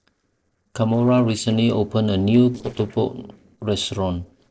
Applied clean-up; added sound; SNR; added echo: neural separator model SepFormer DNS4.